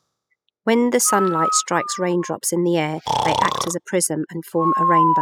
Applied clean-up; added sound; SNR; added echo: classical method spectral subtraction.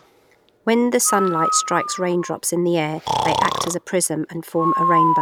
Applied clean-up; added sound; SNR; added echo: none; Breathing; 2 dB; none.